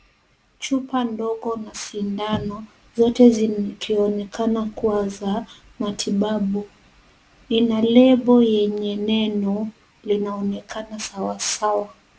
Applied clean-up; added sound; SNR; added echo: none; none; none; none.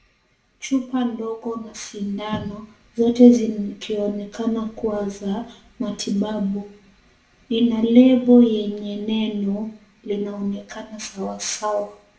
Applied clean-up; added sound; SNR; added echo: none; none; none; reverberation time 0.4 s.